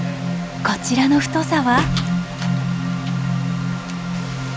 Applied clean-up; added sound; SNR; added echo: none; Slam; 15 dB; none.